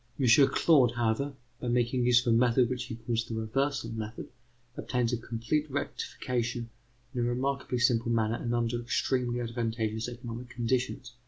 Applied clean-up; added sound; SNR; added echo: none; none; none; none.